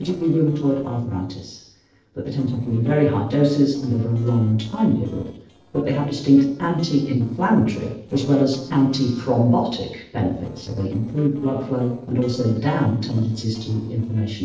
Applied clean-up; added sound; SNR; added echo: neural separator model SepFormer DNS4.